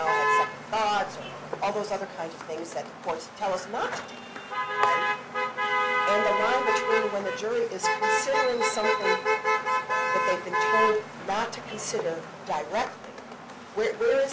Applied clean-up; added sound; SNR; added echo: none; Motor vehicle (road); -2 dB; none.